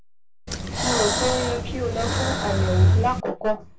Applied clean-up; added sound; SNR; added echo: none; Breathing; -5 dB; reverberation time 0.2 s.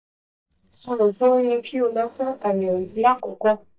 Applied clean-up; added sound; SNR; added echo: neural mask model DeepFilterNet 3.